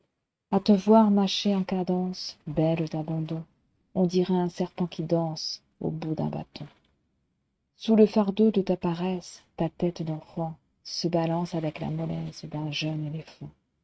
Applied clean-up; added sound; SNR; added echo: neural mask model RNNoise.